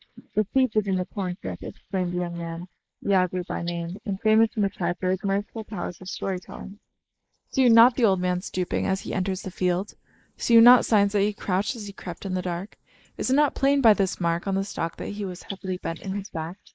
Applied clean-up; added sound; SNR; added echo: neural mask model Resemble Enhance denoiser.